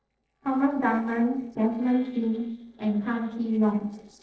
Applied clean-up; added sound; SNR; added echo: neural separator model SepFormer DNS4.